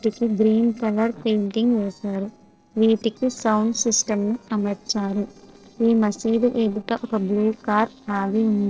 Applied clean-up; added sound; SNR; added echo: neural separator model SepFormer DNS4.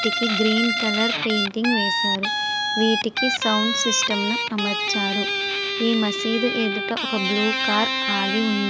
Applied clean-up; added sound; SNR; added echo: none; Guitar; 0 dB; none.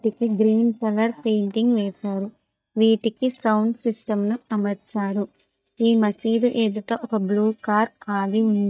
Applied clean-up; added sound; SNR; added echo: neural mask model DeepFilterNet 3.